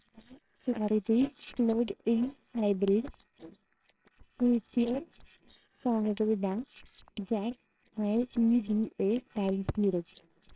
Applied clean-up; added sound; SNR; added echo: neural separator model SepFormer WHAMR!.